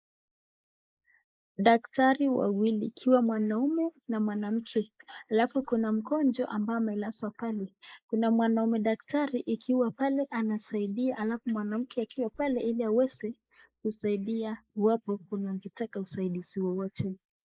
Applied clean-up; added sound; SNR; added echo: neural mask model Resemble Enhance denoiser.